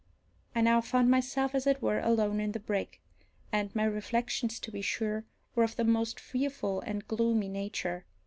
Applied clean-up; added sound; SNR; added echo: none; none; none; none.